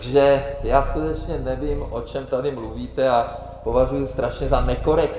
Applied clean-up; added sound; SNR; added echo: none; Purr; 8 dB; reverberation time 0.7 s.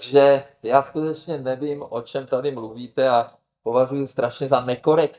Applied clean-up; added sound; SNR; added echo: neural mask model DeepFilterNet 3.